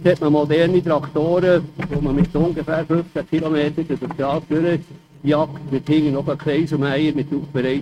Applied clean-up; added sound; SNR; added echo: neural mask model RNNoise.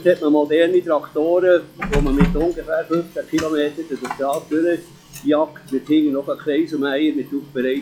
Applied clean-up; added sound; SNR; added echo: classical method log-MMSE.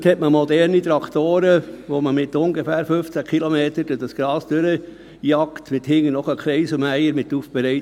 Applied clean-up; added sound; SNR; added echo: none; none; none; none.